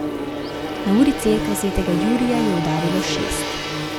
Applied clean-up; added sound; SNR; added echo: none; Buzz / Bird + Gong; 2 dB; none.